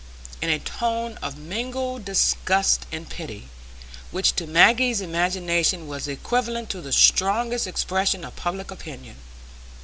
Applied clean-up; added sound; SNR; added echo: none; none; none; none.